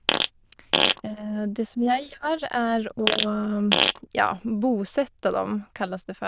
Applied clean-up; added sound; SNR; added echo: neural diffusion model UNIVERSE++.